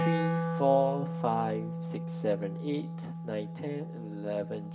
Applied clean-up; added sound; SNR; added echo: none; Wind instrument, woodwind instrument; 2 dB; reverberation time 0.6 s.